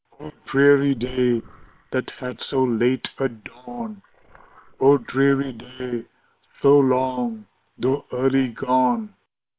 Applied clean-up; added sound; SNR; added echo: neural separator model SepFormer WHAM!.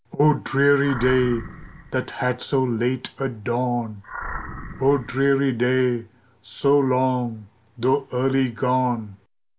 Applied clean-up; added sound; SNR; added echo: none; Animal; 12 dB; none.